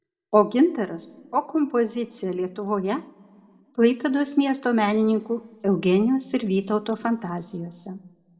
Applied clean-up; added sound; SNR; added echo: none; none; none; reverberation time 1.4 s.